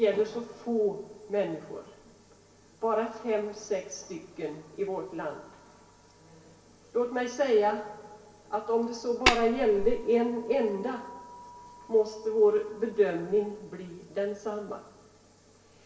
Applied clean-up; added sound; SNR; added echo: none; Tap; -2 dB; reverberation time 0.8 s.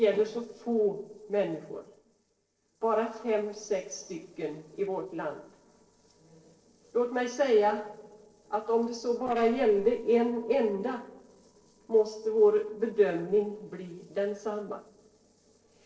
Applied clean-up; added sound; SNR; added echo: neural separator model SepFormer DNS4.